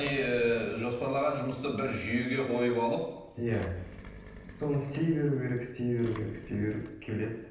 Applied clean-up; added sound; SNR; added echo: none; Engine; 19 dB; reverberation time 0.9 s.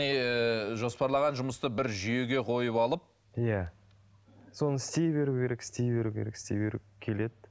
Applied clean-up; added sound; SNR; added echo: none; none; none; none.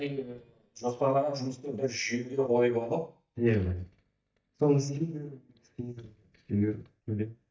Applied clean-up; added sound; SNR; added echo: neural mask model DeepFilterNet 3.